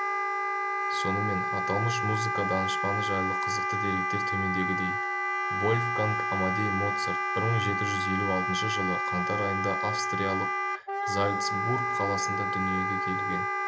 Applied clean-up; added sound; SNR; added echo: none; Wind instrument, woodwind instrument; -3 dB; none.